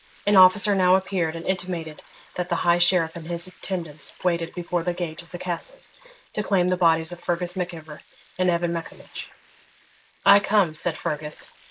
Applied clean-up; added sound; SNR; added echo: neural mask model Resemble Enhance denoiser.